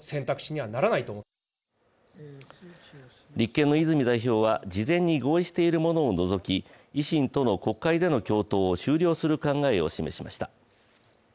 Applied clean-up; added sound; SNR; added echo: neural mask model Resemble Enhance denoiser.